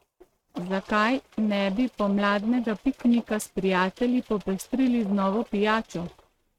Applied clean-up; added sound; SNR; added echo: neural mask model RNNoise.